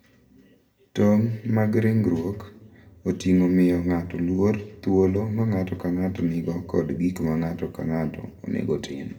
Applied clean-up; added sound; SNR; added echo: none; none; none; reverberation time 0.9 s.